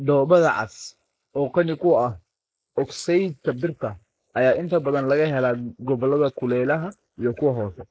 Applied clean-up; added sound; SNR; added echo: neural mask model Resemble Enhance denoiser.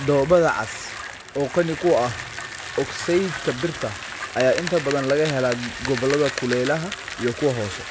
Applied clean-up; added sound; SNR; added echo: none; Bicycle; 10 dB; none.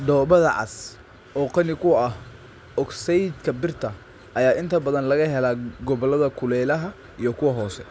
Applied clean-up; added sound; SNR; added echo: none; none; none; none.